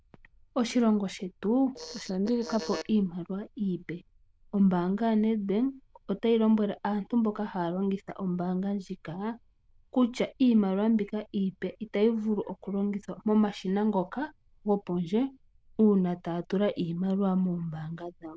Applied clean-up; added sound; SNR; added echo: neural diffusion model UNIVERSE++.